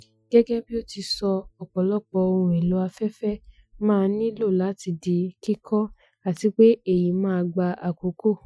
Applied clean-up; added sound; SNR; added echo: classical method Wiener filter.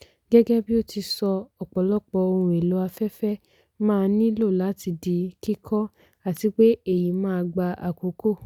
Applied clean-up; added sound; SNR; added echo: none; none; none; none.